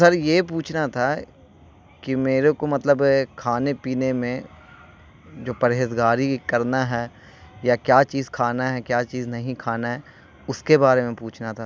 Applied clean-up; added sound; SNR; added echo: none; none; none; none.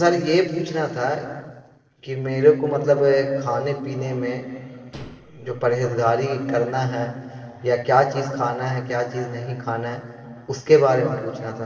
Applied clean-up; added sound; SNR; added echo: neural separator model SepFormer DNS4.